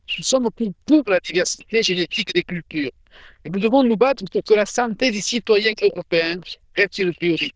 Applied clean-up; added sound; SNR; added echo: neural diffusion model UNIVERSE++.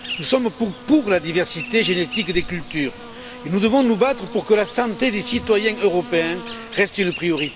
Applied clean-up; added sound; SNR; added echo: none; Insect; 13 dB; none.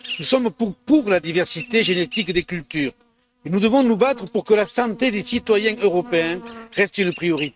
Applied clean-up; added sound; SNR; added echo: neural mask model RNNoise.